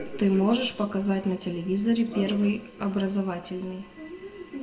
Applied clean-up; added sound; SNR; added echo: none; none; none; reverberation time 1.0 s.